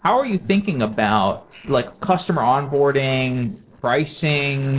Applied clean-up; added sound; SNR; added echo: neural separator model SepFormer DNS4.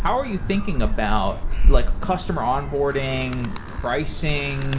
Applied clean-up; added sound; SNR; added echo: none; Animal; -3 dB; reverberation time 0.6 s.